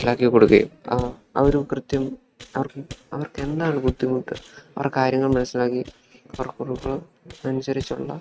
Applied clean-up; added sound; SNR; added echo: neural mask model RNNoise.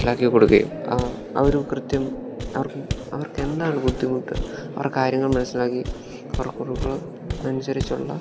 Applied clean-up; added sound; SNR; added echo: none; Walk, footsteps; 9 dB; none.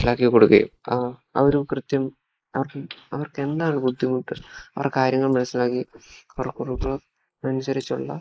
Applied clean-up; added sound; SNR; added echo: neural mask model Resemble Enhance denoiser.